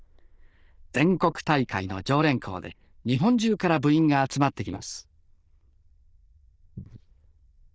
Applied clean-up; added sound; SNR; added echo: neural diffusion model UNIVERSE++.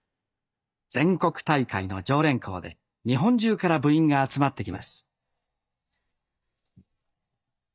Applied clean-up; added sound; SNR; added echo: neural mask model DeepFilterNet 3.